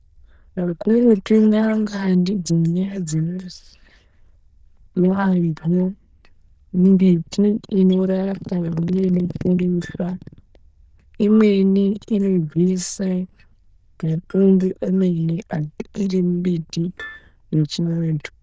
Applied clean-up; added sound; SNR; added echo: neural diffusion model UNIVERSE++.